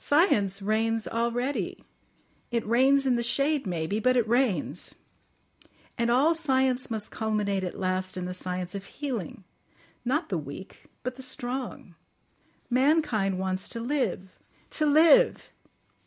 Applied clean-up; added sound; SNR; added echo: none; none; none; none.